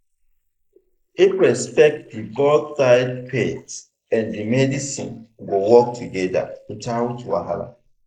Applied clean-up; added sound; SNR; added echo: neural mask model Resemble Enhance denoiser.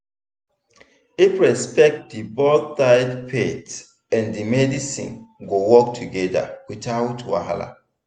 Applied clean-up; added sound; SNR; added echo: none; none; none; none.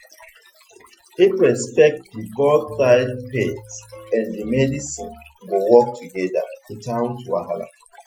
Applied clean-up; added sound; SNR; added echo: classical method Wiener filter.